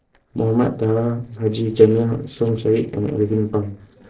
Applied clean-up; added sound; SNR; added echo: neural separator model SepFormer DNS4.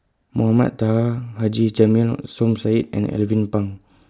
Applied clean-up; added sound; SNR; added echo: none; none; none; none.